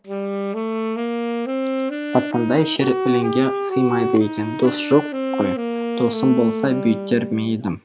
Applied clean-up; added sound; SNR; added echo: none; Wind instrument, woodwind instrument; 3 dB; none.